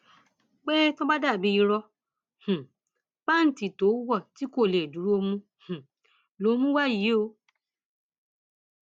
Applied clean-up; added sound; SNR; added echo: none; none; none; none.